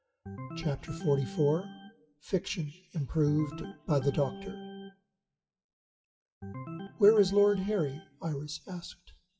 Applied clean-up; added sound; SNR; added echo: classical method WPE with log-MMSE.